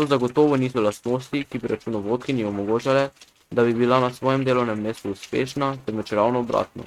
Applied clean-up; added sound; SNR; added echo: neural mask model RNNoise.